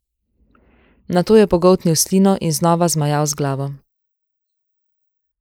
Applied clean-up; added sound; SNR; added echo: neural mask model Resemble Enhance denoiser.